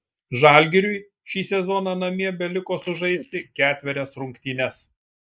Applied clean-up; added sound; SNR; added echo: neural mask model Resemble Enhance denoiser.